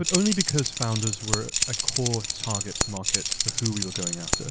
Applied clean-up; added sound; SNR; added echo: none; Keys jangling; -2 dB; none.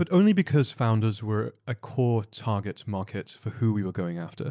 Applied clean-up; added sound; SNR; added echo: none; none; none; none.